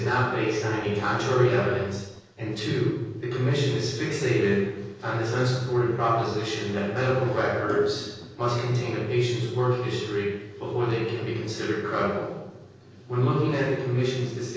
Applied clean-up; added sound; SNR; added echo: neural separator model SepFormer DNS4.